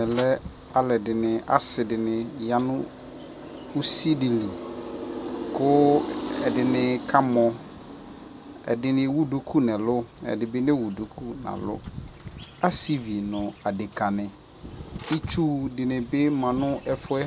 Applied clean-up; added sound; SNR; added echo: none; none; none; none.